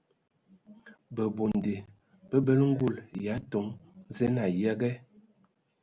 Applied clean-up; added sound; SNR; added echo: none; none; none; none.